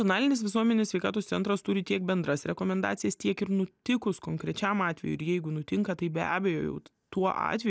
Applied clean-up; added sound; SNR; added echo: none; none; none; none.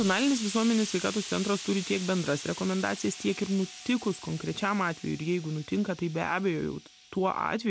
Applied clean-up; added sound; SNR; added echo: none; Explosion; 13 dB; none.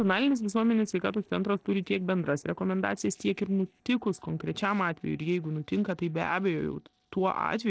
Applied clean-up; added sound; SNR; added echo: neural separator model SepFormer DNS4.